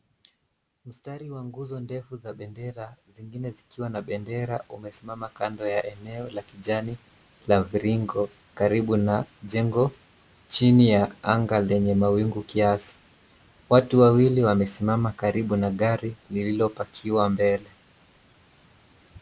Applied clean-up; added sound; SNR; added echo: none; none; none; none.